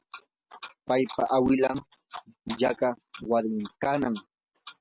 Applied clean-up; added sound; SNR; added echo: none; none; none; none.